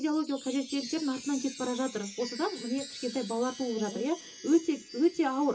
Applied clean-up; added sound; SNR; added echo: none; Chime; 14 dB; reverberation time 0.2 s.